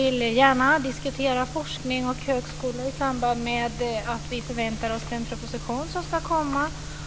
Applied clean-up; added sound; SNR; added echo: none; none; none; none.